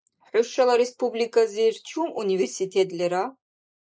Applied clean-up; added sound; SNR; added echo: neural mask model Resemble Enhance denoiser.